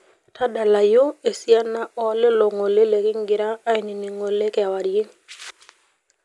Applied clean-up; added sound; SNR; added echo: none; none; none; none.